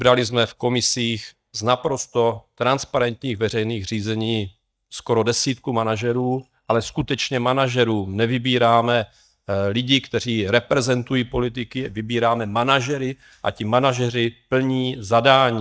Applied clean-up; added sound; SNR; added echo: neural mask model DeepFilterNet 3.